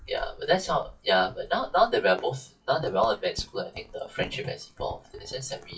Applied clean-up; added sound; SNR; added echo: classical method WPE with log-MMSE.